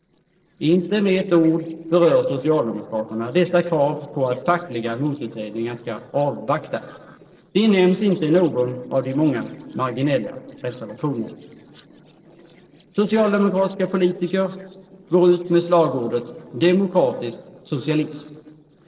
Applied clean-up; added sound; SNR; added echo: neural separator model SepFormer DNS4.